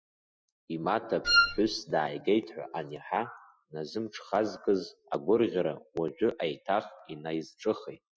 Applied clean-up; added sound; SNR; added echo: classical method Wiener filter.